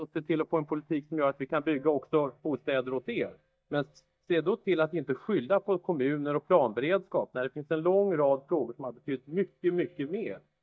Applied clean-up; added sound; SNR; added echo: neural mask model DeepFilterNet 3.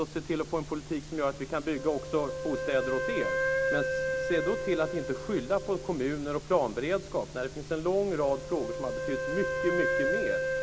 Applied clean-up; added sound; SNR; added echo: none; Wind instrument, woodwind instrument; 3 dB; none.